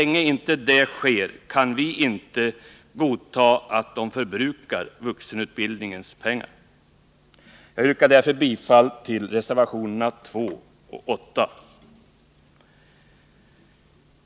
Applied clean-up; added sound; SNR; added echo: none; none; none; none.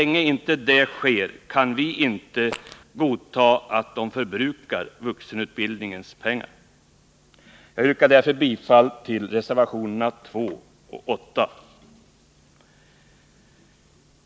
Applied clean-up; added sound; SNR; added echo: none; Fart; 13 dB; none.